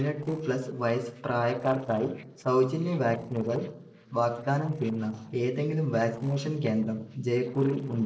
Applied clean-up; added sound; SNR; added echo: neural separator model SepFormer DNS4.